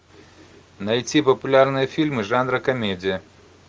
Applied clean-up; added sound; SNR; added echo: none; none; none; none.